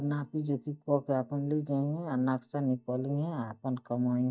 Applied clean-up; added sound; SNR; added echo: neural mask model DeepFilterNet 3.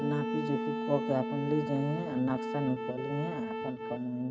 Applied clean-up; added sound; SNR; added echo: neural mask model RNNoise.